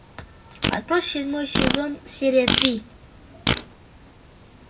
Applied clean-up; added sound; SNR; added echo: none; Fart; 1 dB; reverberation time 0.3 s.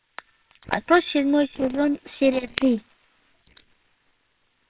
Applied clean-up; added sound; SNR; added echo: neural separator model SepFormer WHAMR!.